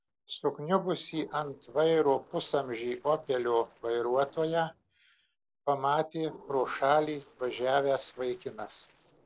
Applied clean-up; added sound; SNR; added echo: neural separator model SepFormer DNS4.